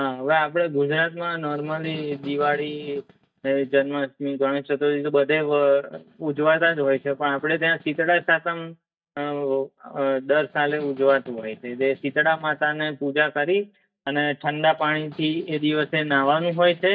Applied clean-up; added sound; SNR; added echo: neural mask model DeepFilterNet 3.